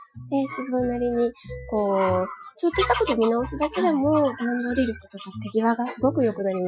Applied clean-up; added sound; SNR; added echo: classical method Wiener filter.